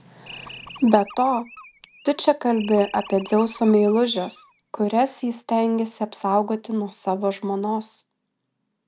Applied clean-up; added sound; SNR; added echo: none; Animal; 20 dB; none.